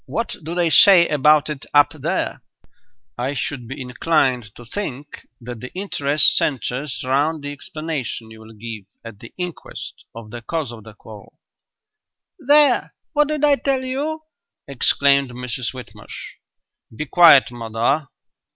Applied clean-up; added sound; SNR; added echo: none; none; none; none.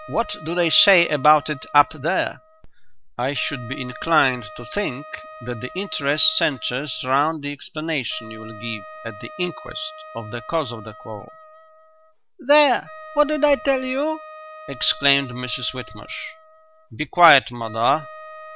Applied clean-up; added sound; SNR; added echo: none; Wind instrument, woodwind instrument; 17 dB; none.